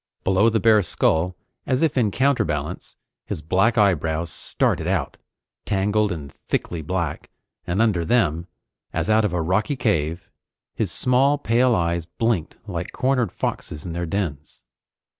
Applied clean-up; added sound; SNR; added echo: none; none; none; none.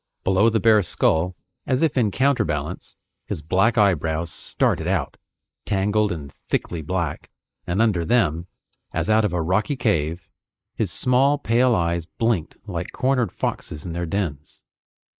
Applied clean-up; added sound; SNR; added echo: neural mask model Resemble Enhance denoiser.